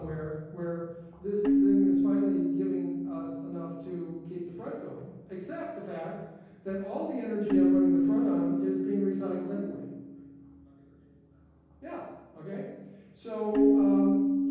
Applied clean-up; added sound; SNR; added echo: none; Keyboard (musical); -4 dB; reverberation time 1.3 s.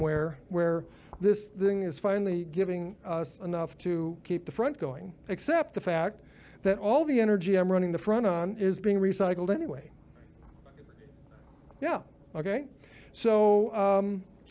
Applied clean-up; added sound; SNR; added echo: none; none; none; none.